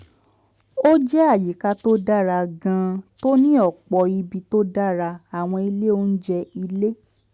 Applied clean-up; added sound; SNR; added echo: none; Rattle (instrument); 16 dB; none.